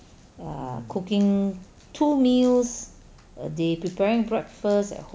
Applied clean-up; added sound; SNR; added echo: none; none; none; none.